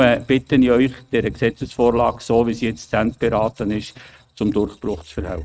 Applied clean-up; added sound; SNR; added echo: neural mask model RNNoise.